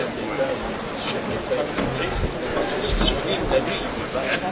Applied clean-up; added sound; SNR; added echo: none; none; none; none.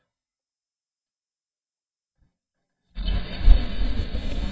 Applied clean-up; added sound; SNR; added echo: neural mask model DeepFilterNet 3.